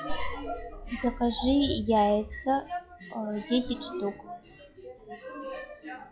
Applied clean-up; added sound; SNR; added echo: classical method log-MMSE.